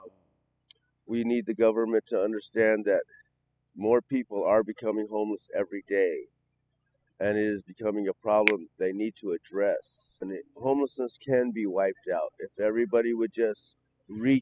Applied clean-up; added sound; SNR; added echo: classical method spectral subtraction.